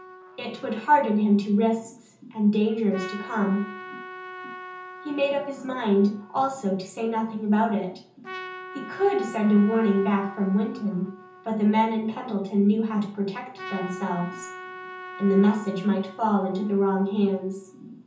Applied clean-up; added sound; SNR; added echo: none; Trumpet; 17 dB; reverberation time 0.6 s.